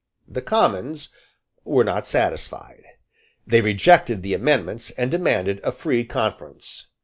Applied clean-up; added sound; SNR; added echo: none; none; none; none.